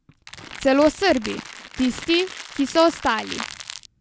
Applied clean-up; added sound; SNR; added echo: none; Crackle; 13 dB; none.